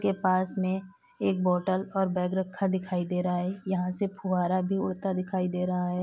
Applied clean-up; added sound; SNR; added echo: none; none; none; none.